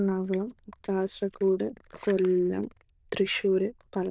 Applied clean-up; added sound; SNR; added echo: neural diffusion model UNIVERSE++.